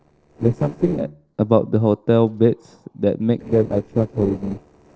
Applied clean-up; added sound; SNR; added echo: neural separator model SepFormer DNS4.